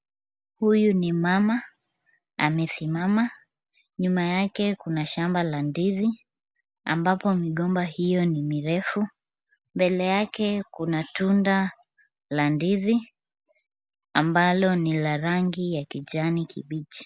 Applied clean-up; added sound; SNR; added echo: none; none; none; none.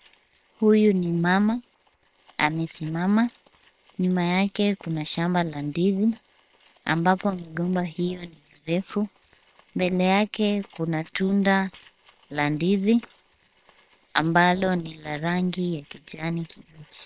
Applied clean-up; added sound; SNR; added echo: neural separator model SepFormer WHAM!.